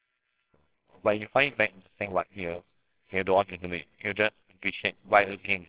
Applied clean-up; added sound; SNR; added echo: neural separator model SepFormer WHAMR!.